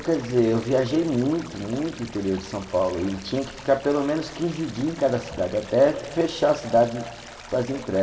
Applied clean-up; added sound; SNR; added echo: none; Stream; 18 dB; reverberation time 2.1 s.